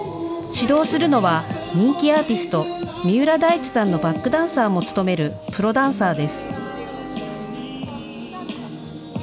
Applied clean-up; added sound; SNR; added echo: none; Wind instrument, woodwind instrument; 19 dB; none.